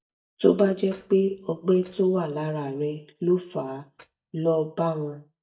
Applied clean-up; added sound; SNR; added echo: neural mask model DeepFilterNet 3.